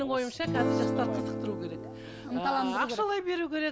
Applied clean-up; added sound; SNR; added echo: none; Acoustic guitar / Strum; 0 dB; none.